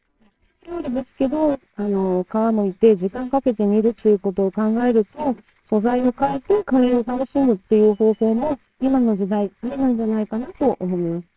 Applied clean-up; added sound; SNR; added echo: neural separator model SepFormer WHAMR!.